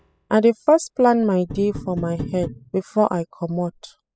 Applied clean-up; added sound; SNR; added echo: classical method spectral subtraction.